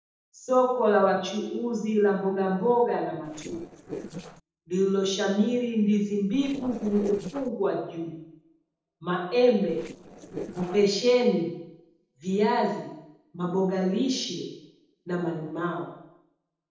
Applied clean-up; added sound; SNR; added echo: neural separator model SepFormer DNS4.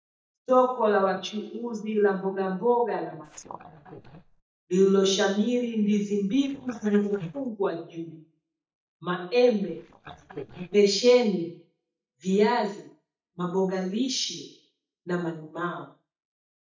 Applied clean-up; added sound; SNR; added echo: neural mask model DeepFilterNet 3.